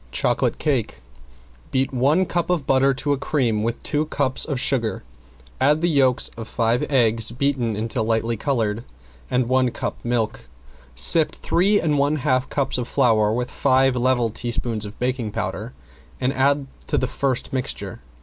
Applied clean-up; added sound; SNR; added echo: none; none; none; none.